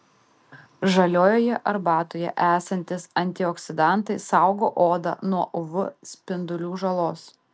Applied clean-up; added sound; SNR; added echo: none; none; none; none.